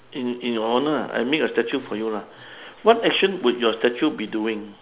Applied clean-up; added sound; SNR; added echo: none; none; none; none.